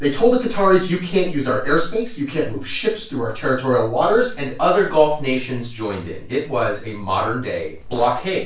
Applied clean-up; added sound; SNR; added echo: neural separator model SepFormer DNS4.